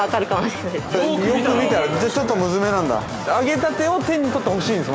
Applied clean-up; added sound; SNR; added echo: none; none; none; none.